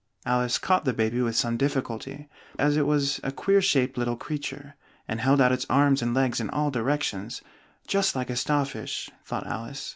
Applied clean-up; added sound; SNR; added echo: none; none; none; none.